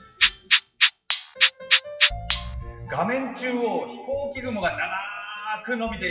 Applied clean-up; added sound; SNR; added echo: classical method WPE with log-MMSE.